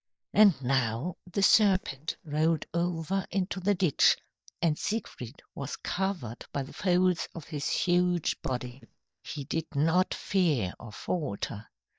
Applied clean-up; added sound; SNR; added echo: neural mask model DeepFilterNet 3.